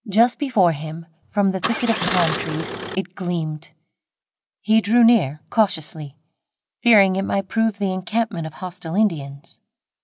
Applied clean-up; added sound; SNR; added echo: none; Engine starting; 4 dB; none.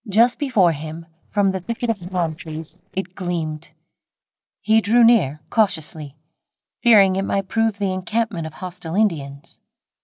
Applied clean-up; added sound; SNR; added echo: neural separator model SepFormer DNS4.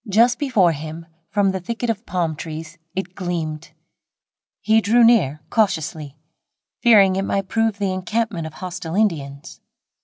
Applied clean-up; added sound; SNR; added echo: none; none; none; none.